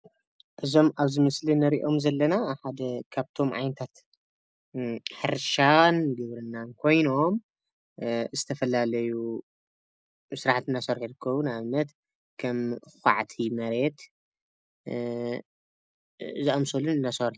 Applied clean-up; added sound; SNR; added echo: none; none; none; none.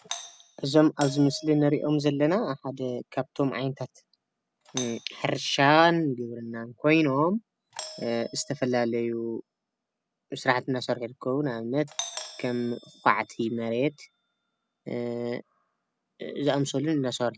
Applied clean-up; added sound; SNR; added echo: none; Doorbell; 19 dB; none.